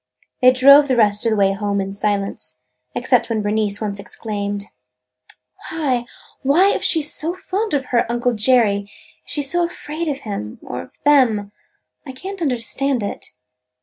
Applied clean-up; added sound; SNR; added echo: none; none; none; none.